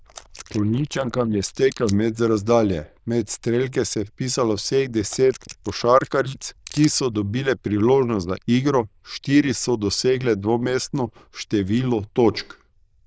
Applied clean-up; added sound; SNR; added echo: neural diffusion model UNIVERSE++.